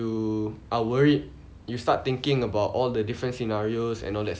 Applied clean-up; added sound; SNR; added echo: none; none; none; none.